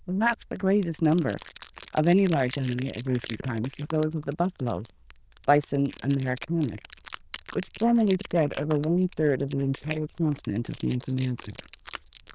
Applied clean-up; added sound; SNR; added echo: neural diffusion model UNIVERSE++.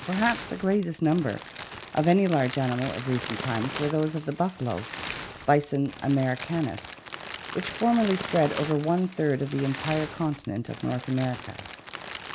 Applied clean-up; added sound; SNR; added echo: none; Crumpling, crinkling; 12 dB; none.